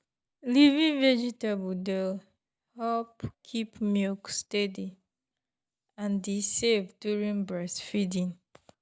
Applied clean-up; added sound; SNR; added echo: none; none; none; none.